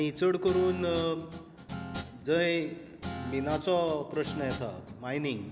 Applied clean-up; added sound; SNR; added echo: none; Guitar; 10 dB; none.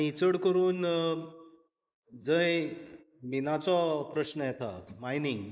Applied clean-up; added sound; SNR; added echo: neural mask model Resemble Enhance denoiser.